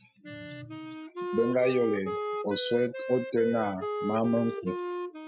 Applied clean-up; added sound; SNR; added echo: classical method Wiener filter.